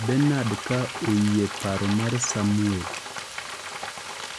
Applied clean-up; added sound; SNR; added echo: none; Frying (food); 8 dB; none.